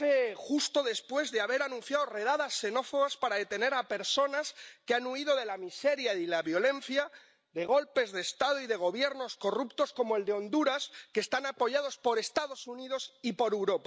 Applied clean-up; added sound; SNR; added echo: none; none; none; none.